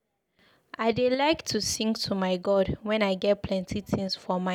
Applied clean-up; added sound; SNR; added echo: none; none; none; none.